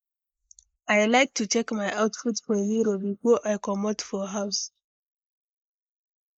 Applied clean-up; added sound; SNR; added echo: neural mask model Resemble Enhance denoiser.